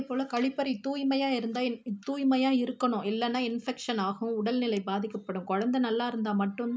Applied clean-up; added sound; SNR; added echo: none; none; none; none.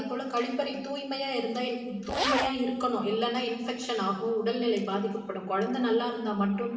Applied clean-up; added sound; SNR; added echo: none; Zipper (clothing); 2 dB; reverberation time 1.0 s.